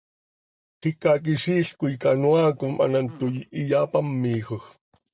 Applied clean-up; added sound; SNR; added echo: neural mask model DeepFilterNet 3.